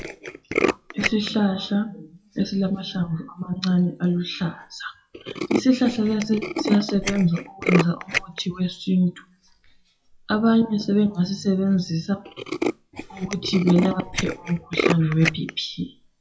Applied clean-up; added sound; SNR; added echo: classical method WPE with log-MMSE.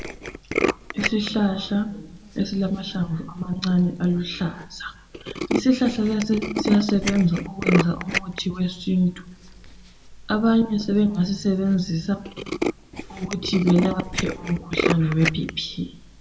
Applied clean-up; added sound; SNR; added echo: none; Tools; 7 dB; reverberation time 0.6 s.